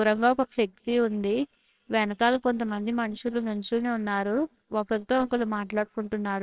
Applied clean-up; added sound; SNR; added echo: neural separator model SepFormer WHAMR!.